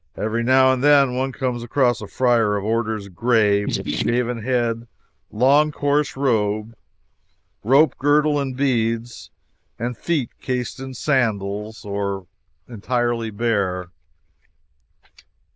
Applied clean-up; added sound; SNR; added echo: neural diffusion model UNIVERSE++.